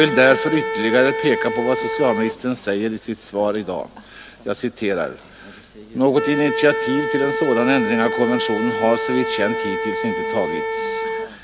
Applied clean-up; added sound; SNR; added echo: none; Wind instrument, woodwind instrument; 4 dB; none.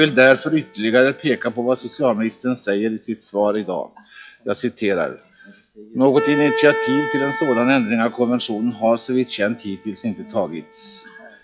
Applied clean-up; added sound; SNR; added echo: classical method log-MMSE.